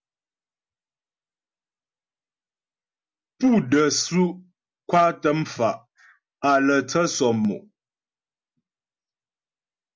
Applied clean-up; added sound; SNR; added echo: none; none; none; none.